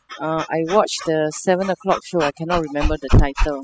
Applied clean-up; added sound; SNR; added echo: classical method spectral subtraction.